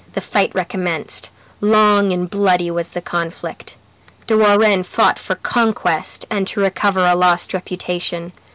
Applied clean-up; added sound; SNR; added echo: none; none; none; none.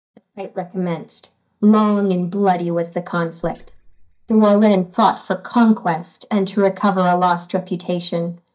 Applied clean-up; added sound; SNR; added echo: neural mask model DeepFilterNet 3.